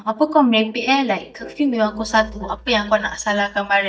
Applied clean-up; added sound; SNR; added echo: neural mask model DeepFilterNet 3.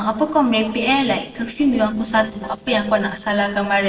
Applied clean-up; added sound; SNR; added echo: neural separator model SepFormer DNS4.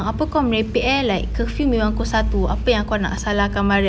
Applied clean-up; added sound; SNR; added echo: none; none; none; none.